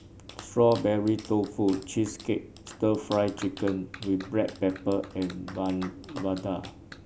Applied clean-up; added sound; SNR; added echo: none; Clapping; 19 dB; none.